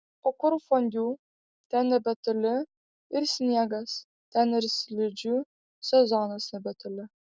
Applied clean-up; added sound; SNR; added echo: none; none; none; none.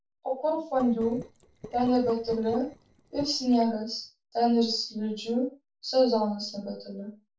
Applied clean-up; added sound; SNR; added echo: neural separator model SepFormer DNS4.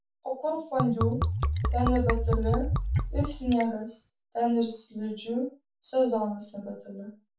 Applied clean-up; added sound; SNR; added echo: none; Liquid; -2 dB; reverberation time 0.3 s.